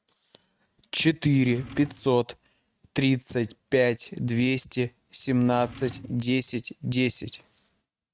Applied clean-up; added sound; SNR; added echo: neural mask model RNNoise.